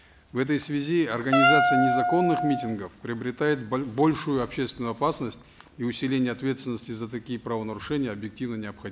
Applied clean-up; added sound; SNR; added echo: none; Wind instrument, woodwind instrument; -3 dB; none.